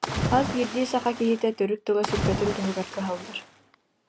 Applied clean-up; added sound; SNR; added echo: none; Splash, splatter; 5 dB; none.